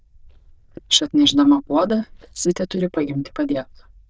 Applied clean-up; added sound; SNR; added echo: neural diffusion model UNIVERSE++.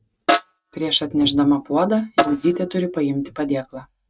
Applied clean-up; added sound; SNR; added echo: neural mask model RNNoise.